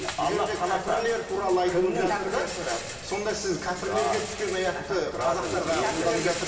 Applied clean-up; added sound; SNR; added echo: none; Rattle; 12 dB; reverberation time 2.4 s.